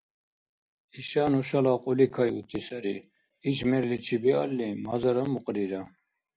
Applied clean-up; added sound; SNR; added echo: none; none; none; none.